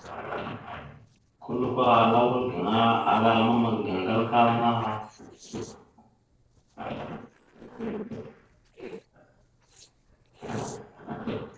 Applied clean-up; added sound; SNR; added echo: neural separator model SepFormer DNS4.